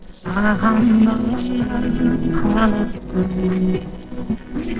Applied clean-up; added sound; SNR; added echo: neural separator model SepFormer DNS4.